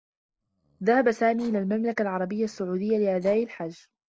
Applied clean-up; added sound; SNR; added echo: neural separator model SepFormer DNS4.